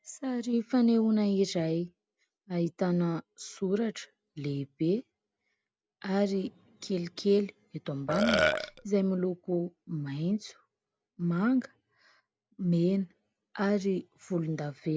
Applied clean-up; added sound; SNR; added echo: none; Burping, eructation; -2 dB; none.